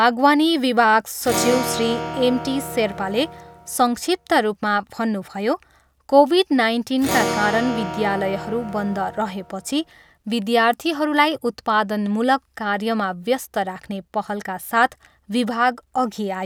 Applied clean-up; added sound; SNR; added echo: none; Acoustic guitar / Strum; 7 dB; none.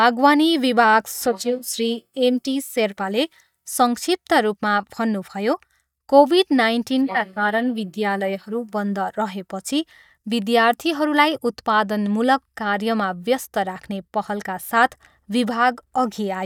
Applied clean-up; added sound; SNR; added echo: neural mask model DeepFilterNet 3.